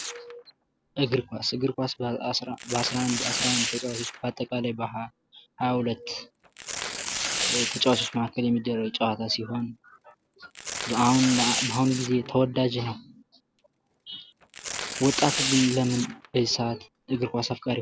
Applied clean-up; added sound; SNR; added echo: none; Tearing; 6 dB; none.